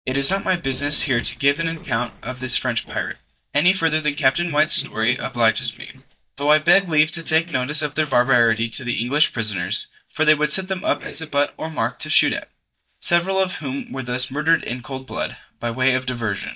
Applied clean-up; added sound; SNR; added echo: neural mask model DeepFilterNet 3.